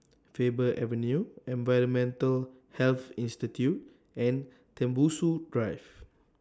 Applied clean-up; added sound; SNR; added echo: none; none; none; none.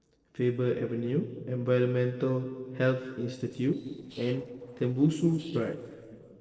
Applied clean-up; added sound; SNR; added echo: neural separator model SepFormer DNS4.